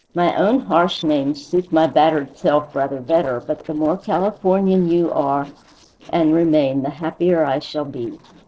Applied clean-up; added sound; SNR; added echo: neural separator model SepFormer DNS4.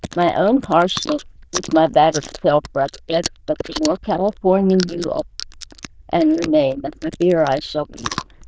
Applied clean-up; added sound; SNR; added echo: neural diffusion model UNIVERSE++.